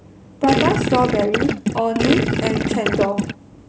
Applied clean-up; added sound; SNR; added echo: none; Gurgling; -1 dB; none.